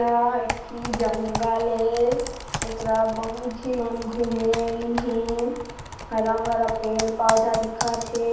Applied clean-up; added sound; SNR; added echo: none; Computer keyboard; 9 dB; reverberation time 0.8 s.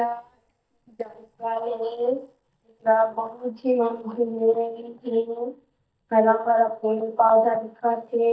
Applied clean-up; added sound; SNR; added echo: neural mask model DeepFilterNet 3.